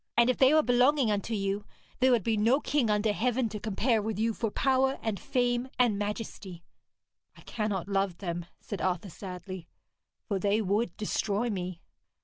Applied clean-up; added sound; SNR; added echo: none; none; none; none.